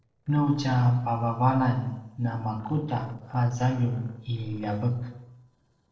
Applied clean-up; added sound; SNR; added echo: neural separator model SepFormer DNS4.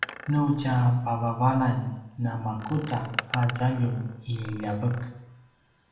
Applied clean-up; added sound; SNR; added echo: none; Door; 14 dB; reverberation time 0.8 s.